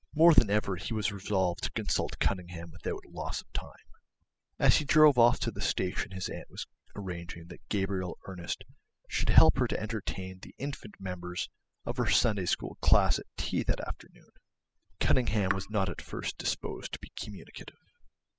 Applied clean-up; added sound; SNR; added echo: classical method spectral subtraction.